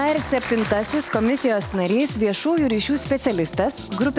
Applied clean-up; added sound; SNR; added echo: none; none; none; none.